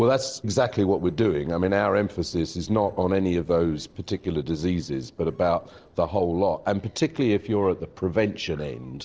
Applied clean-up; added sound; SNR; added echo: neural separator model SepFormer DNS4.